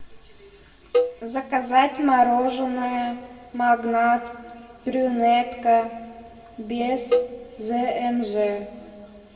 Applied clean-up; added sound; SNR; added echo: none; Cowbell; 5 dB; reverberation time 1.4 s.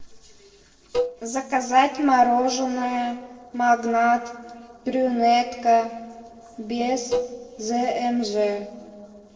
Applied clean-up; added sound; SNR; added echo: neural separator model SepFormer DNS4.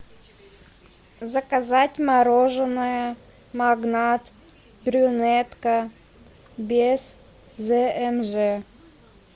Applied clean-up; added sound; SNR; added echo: none; none; none; none.